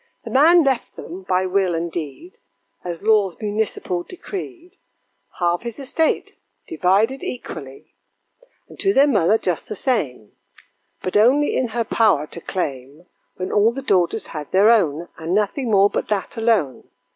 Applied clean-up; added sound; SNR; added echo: none; none; none; none.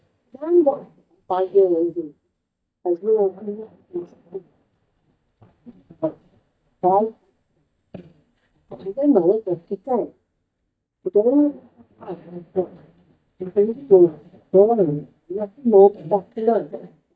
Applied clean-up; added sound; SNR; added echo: neural mask model DeepFilterNet 3.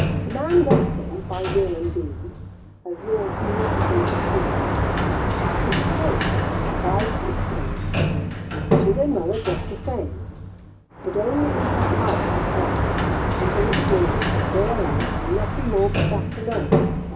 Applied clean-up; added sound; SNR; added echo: none; Sliding door; -4 dB; reverberation time 0.4 s.